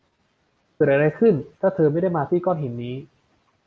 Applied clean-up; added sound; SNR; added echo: none; none; none; none.